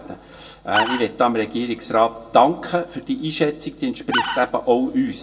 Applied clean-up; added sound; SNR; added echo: none; Animal; 4 dB; reverberation time 0.1 s.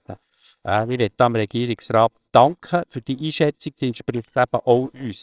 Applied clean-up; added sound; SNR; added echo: neural separator model SepFormer WHAMR!.